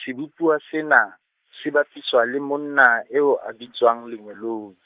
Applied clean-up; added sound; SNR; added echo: neural mask model Resemble Enhance denoiser.